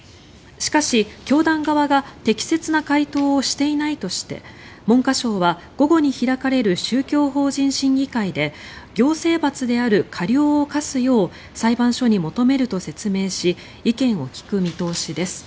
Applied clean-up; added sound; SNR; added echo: none; none; none; none.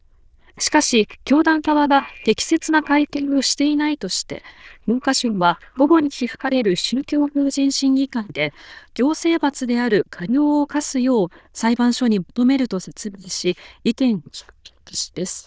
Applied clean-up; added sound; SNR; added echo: neural diffusion model UNIVERSE++.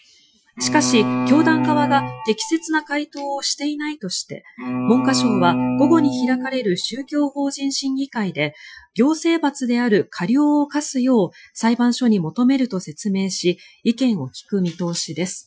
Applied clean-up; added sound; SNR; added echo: classical method Wiener filter.